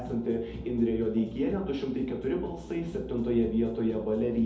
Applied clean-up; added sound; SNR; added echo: none; none; none; reverberation time 2.1 s.